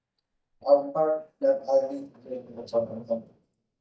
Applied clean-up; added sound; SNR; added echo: neural mask model DeepFilterNet 3.